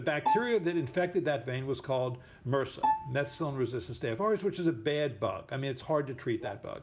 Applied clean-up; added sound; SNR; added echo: none; Bowed string instrument; 4 dB; none.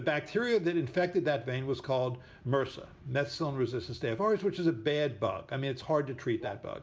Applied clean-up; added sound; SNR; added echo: none; none; none; none.